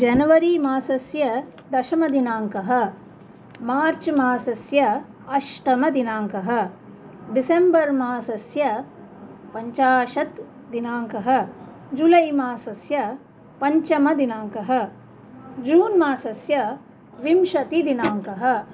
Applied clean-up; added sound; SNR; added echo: none; none; none; none.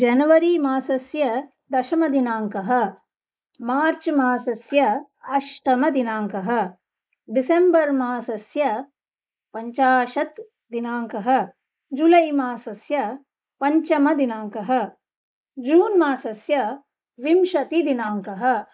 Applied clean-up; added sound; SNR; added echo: neural mask model Resemble Enhance denoiser.